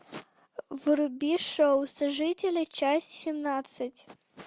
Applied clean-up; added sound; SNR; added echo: none; none; none; none.